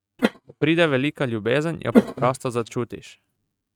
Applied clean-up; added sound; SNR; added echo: neural mask model RNNoise.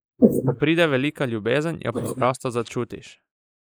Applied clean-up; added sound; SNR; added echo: neural mask model Resemble Enhance denoiser.